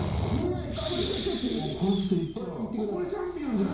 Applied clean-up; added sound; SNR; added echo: none; Breathing; 10 dB; reverberation time 0.6 s.